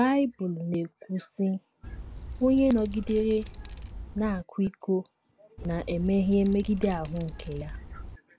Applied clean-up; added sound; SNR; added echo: none; Wind; 11 dB; none.